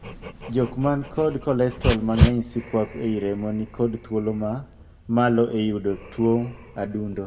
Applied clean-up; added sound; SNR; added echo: none; Dog; 5 dB; reverberation time 0.5 s.